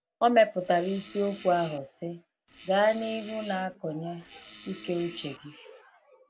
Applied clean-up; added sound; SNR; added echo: none; Fart; 17 dB; none.